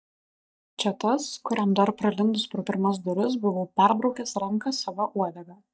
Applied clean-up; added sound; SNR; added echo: neural mask model DeepFilterNet 3.